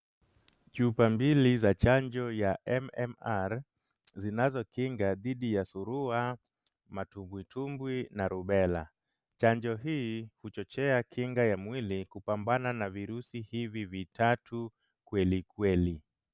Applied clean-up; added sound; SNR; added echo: none; none; none; none.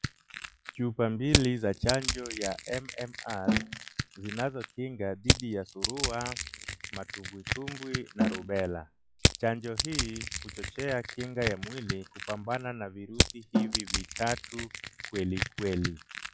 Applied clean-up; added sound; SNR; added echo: classical method log-MMSE.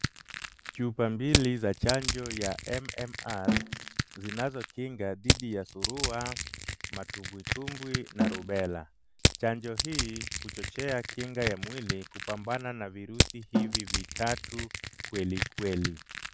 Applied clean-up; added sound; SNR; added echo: none; Crushing + Snare drum; -1 dB; none.